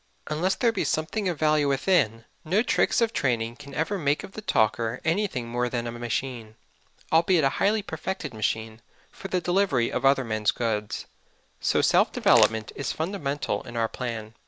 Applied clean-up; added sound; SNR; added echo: none; Crumpling, crinkling; 10 dB; none.